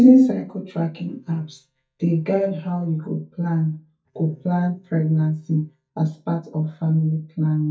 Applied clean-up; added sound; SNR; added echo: neural mask model DeepFilterNet 3.